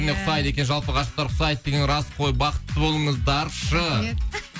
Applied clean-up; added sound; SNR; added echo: none; none; none; none.